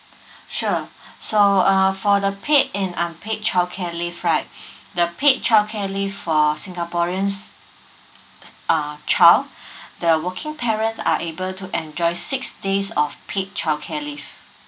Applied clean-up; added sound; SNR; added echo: none; none; none; none.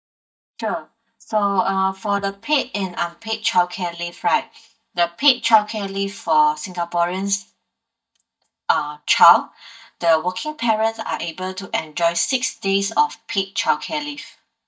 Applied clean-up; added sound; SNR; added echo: neural mask model DeepFilterNet 3.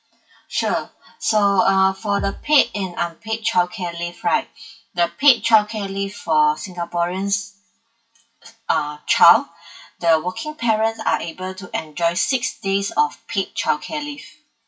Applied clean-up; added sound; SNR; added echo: classical method WPE with log-MMSE.